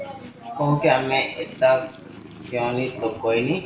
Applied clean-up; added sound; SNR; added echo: none; Purr; 18 dB; reverberation time 0.5 s.